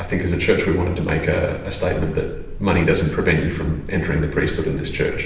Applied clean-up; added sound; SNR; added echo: none; Ocean; 13 dB; reverberation time 0.8 s.